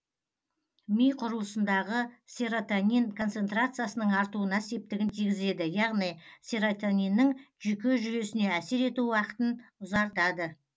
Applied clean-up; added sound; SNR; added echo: none; none; none; none.